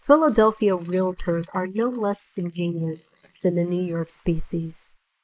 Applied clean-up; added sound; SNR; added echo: neural mask model Resemble Enhance denoiser.